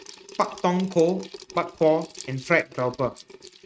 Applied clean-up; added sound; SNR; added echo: neural mask model RNNoise.